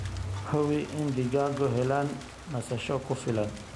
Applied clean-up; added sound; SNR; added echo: none; Rain; 16 dB; none.